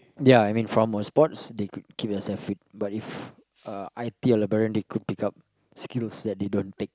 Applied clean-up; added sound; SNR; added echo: none; none; none; none.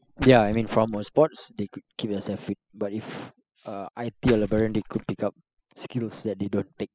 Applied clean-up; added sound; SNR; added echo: classical method spectral subtraction.